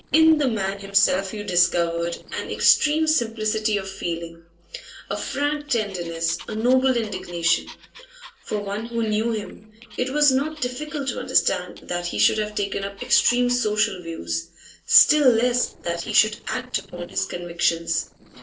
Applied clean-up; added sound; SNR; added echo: neural separator model SepFormer DNS4.